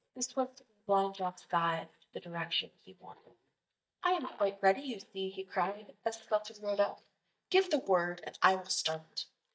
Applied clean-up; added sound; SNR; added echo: neural mask model DeepFilterNet 3.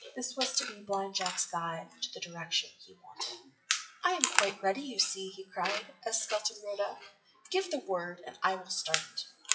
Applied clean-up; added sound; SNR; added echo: classical method WPE with log-MMSE.